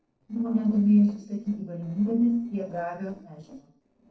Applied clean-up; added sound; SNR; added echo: neural separator model SepFormer DNS4.